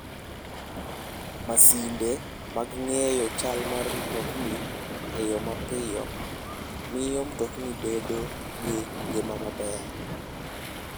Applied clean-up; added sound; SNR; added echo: none; Waves, surf; 6 dB; none.